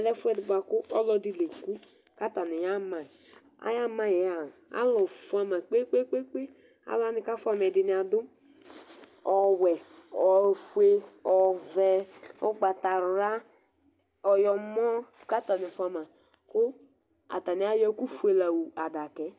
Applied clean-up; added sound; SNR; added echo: none; none; none; none.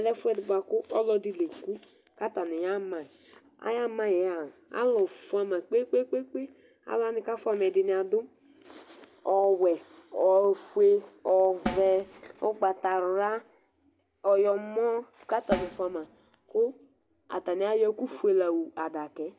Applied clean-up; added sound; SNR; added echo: none; Snare drum; 12 dB; none.